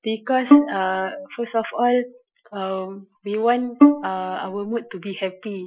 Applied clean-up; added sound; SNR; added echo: classical method Wiener filter.